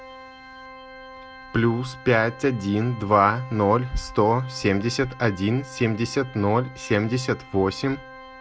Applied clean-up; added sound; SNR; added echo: none; Organ; 19 dB; none.